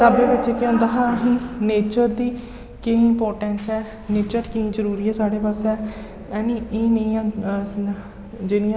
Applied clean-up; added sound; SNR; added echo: none; none; none; none.